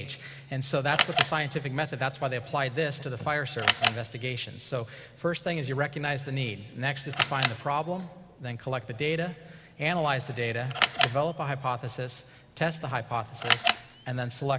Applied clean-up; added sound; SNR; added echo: none; Camera; 2 dB; none.